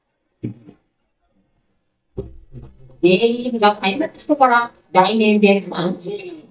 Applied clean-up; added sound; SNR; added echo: neural mask model DeepFilterNet 3.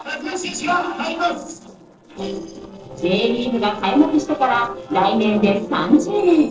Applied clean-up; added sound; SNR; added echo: neural separator model SepFormer DNS4.